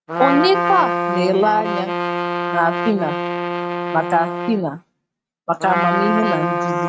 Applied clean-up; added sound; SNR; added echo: neural mask model RNNoise.